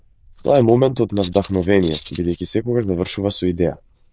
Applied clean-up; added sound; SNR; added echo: neural diffusion model UNIVERSE++.